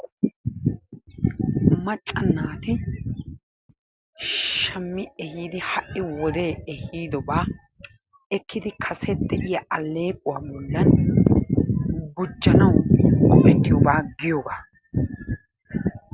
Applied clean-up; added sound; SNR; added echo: none; none; none; none.